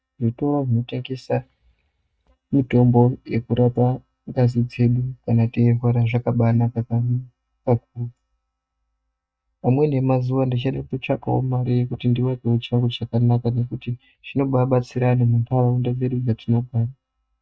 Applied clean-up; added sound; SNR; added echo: neural mask model DeepFilterNet 3.